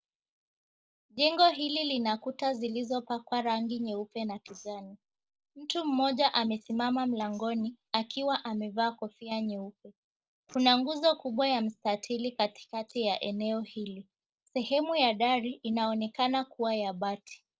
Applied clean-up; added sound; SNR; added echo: neural separator model SepFormer DNS4.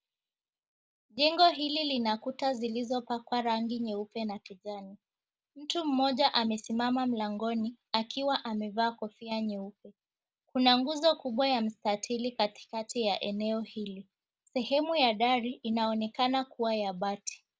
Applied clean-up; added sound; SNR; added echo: none; none; none; none.